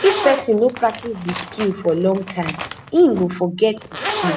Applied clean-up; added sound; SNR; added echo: none; Zipper (clothing); 9 dB; none.